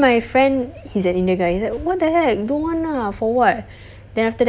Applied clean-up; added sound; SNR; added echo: none; none; none; none.